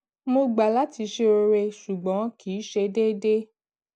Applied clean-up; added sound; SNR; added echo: none; none; none; none.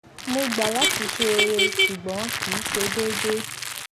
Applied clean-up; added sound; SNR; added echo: none; Crackle + Motor vehicle (road); -2 dB; none.